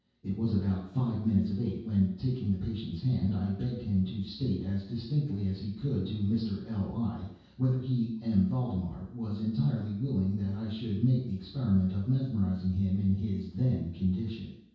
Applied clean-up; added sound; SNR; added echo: none; none; none; reverberation time 0.6 s.